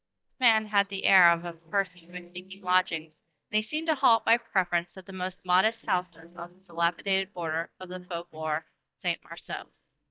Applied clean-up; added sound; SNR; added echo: neural mask model DeepFilterNet 3.